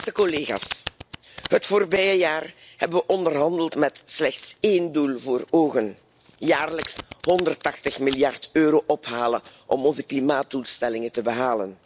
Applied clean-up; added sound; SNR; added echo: none; Domestic sounds, home sounds; 20 dB; none.